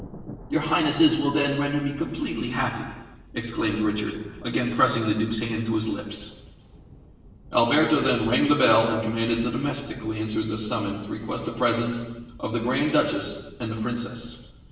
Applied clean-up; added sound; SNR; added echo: none; Thunder; 20 dB; reverberation time 1.1 s.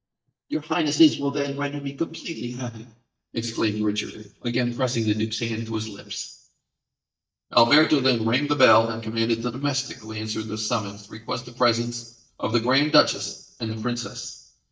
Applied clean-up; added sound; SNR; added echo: neural mask model DeepFilterNet 3.